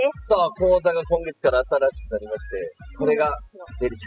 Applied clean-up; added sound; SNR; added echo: classical method spectral subtraction.